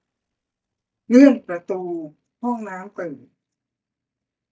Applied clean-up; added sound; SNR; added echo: neural mask model DeepFilterNet 3.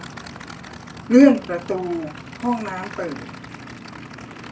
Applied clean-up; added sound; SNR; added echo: none; Idling / Aircraft; 15 dB; reverberation time 0.2 s.